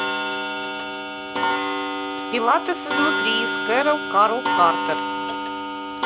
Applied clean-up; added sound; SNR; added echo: none; Clock; 0 dB; none.